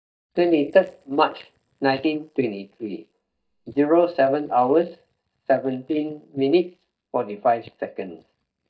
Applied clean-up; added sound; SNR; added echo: neural mask model DeepFilterNet 3.